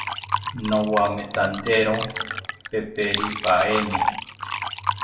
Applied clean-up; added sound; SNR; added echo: none; Fill (with liquid); 4 dB; reverberation time 0.3 s.